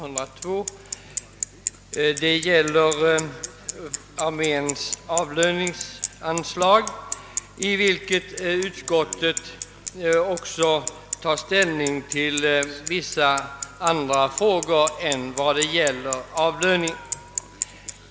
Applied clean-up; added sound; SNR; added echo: none; Bicycle; 11 dB; none.